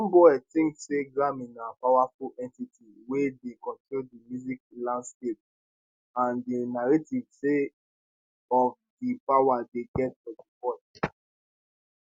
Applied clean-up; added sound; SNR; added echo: none; none; none; none.